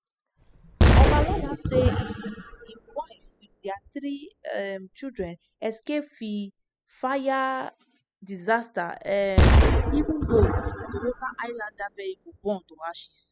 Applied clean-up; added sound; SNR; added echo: classical method spectral subtraction.